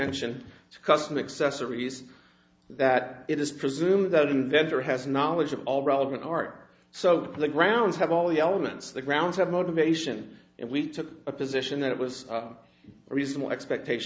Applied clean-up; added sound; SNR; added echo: none; none; none; none.